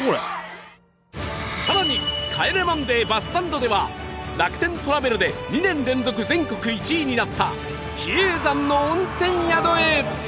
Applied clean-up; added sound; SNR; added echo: none; none; none; none.